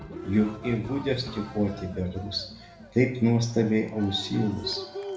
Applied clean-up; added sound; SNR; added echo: none; Cheering; 13 dB; reverberation time 0.7 s.